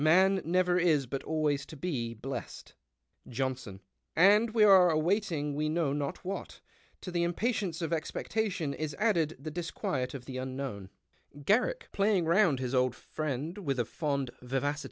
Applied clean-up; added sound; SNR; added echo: none; none; none; none.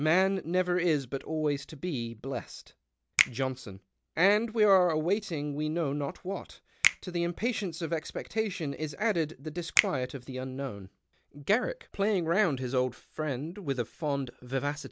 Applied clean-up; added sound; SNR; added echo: none; Finger snapping; 6 dB; none.